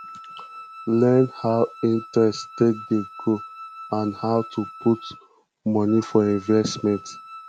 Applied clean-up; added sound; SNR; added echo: none; Wind instrument, woodwind instrument; 17 dB; none.